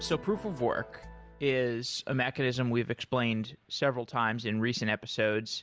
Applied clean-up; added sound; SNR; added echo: none; none; none; none.